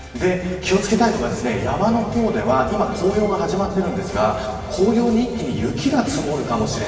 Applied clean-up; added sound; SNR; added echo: none; none; none; reverberation time 2.4 s.